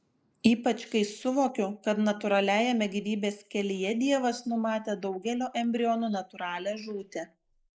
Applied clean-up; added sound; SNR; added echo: neural mask model Resemble Enhance denoiser.